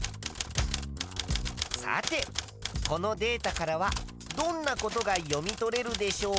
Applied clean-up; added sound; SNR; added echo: none; Typewriter; 6 dB; none.